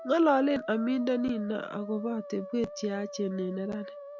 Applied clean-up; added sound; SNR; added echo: none; Musical instrument; 14 dB; none.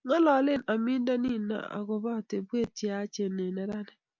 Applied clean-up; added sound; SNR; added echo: none; none; none; none.